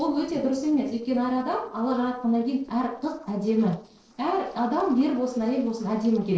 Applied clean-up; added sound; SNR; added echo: neural separator model SepFormer DNS4.